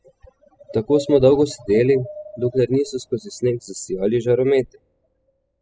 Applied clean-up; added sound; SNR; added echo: classical method spectral subtraction.